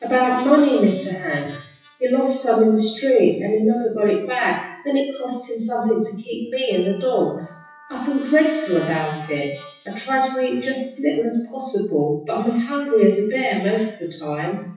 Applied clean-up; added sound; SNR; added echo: classical method WPE with log-MMSE.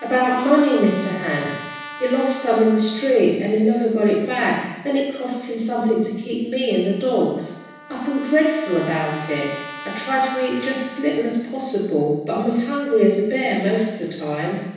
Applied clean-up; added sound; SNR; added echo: none; Trumpet; 18 dB; reverberation time 1.1 s.